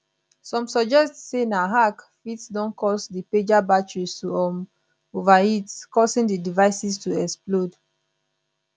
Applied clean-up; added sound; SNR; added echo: none; none; none; none.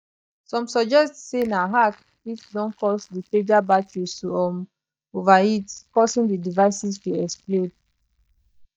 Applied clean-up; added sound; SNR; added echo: neural mask model DeepFilterNet 3.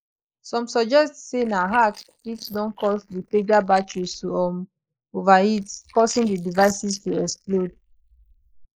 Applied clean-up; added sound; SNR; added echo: neural mask model Resemble Enhance denoiser.